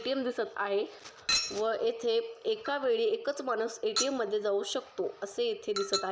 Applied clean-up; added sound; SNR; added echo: none; Chink, clink; 8 dB; none.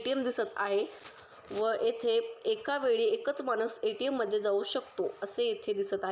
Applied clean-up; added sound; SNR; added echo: none; none; none; none.